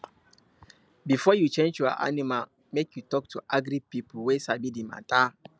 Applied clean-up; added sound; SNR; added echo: none; none; none; none.